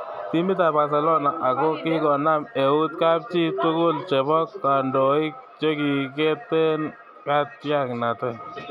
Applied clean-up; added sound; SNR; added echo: none; none; none; none.